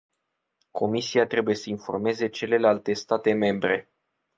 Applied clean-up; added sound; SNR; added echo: none; none; none; none.